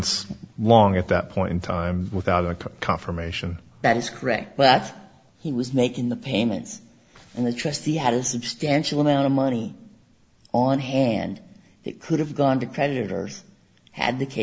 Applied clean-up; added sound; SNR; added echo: none; none; none; none.